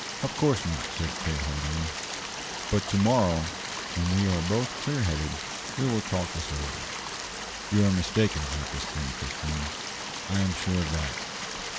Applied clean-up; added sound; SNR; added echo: none; Stream; 6 dB; none.